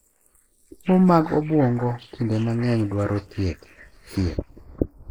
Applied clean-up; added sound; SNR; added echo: neural mask model Resemble Enhance denoiser.